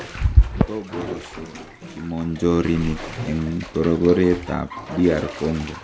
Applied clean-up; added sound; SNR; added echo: none; Bathtub (filling or washing); 13 dB; none.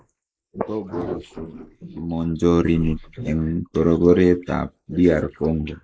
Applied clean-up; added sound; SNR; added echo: neural mask model Resemble Enhance denoiser.